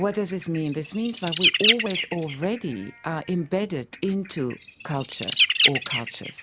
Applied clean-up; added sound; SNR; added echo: none; Bird; -5 dB; none.